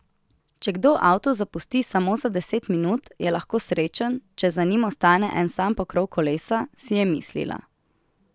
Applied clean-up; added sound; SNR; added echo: none; none; none; none.